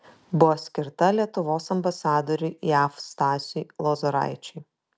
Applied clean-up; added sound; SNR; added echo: none; none; none; none.